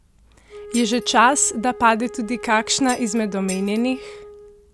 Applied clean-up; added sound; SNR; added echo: none; Wind instrument, woodwind instrument + Shatter; 15 dB; none.